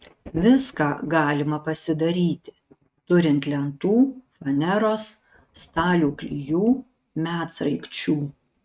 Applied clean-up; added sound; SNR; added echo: neural mask model RNNoise.